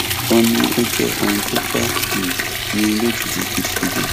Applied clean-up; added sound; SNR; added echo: none; Liquid; 1 dB; none.